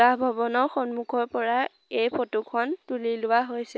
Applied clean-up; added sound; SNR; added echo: none; none; none; none.